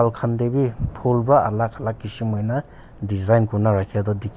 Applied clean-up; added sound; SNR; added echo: none; none; none; none.